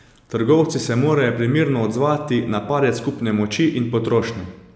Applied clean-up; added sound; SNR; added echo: none; none; none; none.